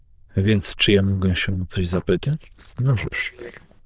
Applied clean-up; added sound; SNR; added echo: neural diffusion model UNIVERSE++.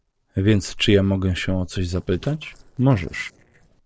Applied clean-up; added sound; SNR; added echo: neural separator model SepFormer DNS4.